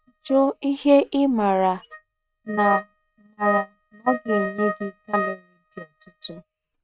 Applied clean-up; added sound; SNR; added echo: neural mask model RNNoise.